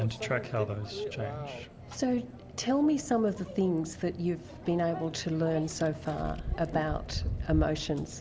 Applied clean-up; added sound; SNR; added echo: none; Microwave oven; 8 dB; none.